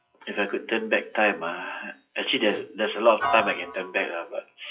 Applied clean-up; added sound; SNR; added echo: classical method WPE with log-MMSE.